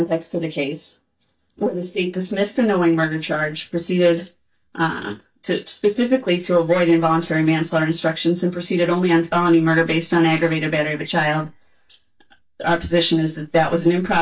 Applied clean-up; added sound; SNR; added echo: neural mask model DeepFilterNet 3.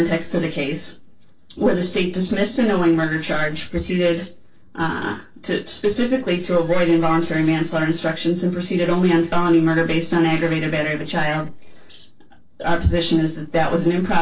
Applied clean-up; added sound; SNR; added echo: neural separator model SepFormer DNS4.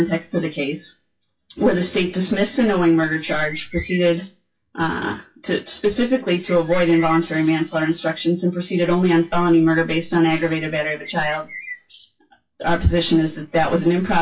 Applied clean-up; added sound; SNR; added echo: classical method WPE with log-MMSE.